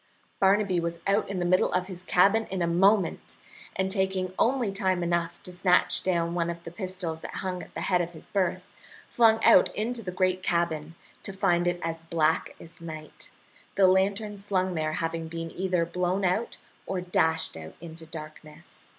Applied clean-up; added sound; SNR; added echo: none; none; none; none.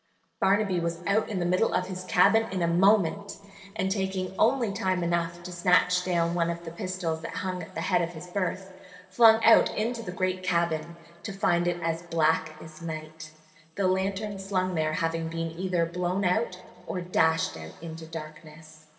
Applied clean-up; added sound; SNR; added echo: neural separator model SepFormer DNS4.